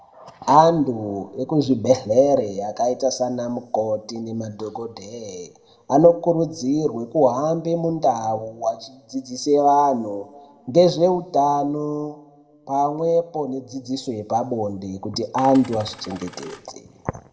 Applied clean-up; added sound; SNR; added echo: none; Coin (dropping); 19 dB; reverberation time 1.5 s.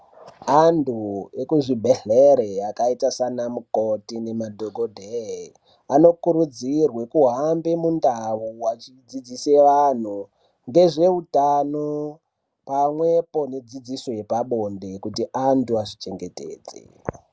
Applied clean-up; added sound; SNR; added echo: none; none; none; none.